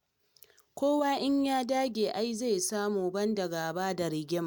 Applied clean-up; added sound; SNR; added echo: none; none; none; none.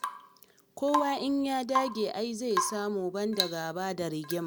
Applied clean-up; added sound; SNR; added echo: none; Drip / Water tap, faucet / Rain; 5 dB; none.